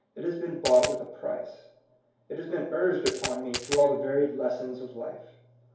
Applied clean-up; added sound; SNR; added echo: none; Coin (dropping); 6 dB; reverberation time 2.4 s.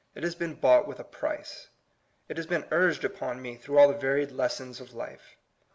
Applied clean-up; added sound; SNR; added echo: none; none; none; none.